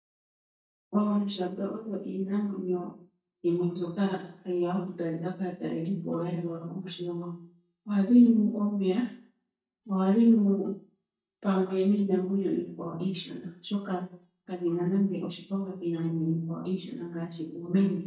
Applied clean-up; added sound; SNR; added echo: neural mask model DeepFilterNet 3.